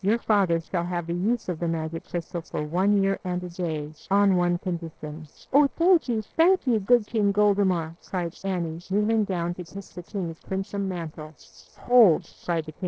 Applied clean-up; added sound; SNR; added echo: neural separator model SepFormer DNS4.